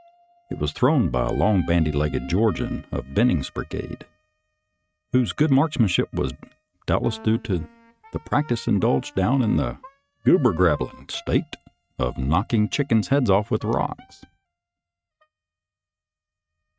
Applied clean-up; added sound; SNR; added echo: neural mask model RNNoise.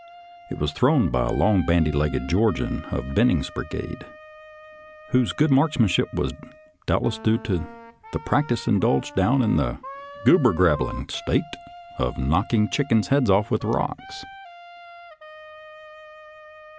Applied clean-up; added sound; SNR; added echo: none; Wind instrument, woodwind instrument; 18 dB; none.